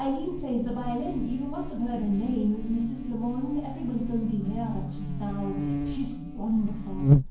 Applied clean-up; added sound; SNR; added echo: none; Buzz; 1 dB; reverberation time 0.9 s.